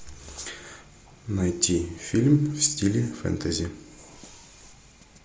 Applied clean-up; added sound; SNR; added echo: none; none; none; none.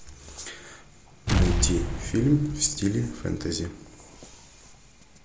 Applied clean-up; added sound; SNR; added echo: none; Explosion; 2 dB; none.